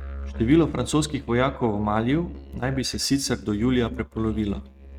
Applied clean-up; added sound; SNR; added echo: neural mask model RNNoise.